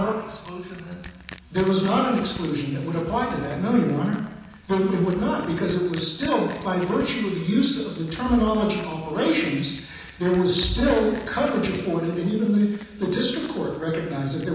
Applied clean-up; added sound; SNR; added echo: none; Crushing; 19 dB; reverberation time 1.1 s.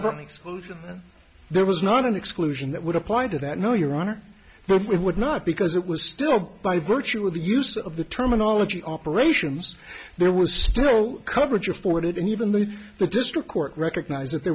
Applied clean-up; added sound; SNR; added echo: none; none; none; none.